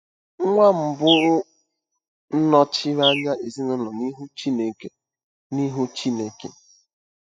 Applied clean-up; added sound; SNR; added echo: classical method spectral subtraction.